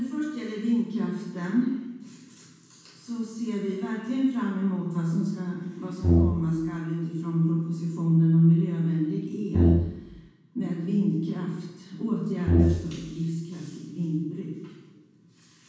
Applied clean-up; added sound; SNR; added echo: none; Brass instrument; -4 dB; reverberation time 1.2 s.